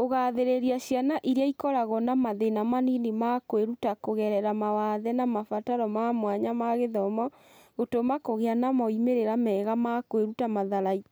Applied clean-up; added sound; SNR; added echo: none; none; none; none.